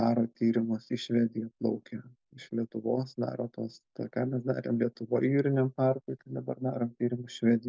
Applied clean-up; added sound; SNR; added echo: none; none; none; none.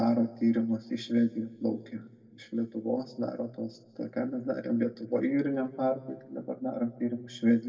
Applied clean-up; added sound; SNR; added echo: none; none; none; reverberation time 1.3 s.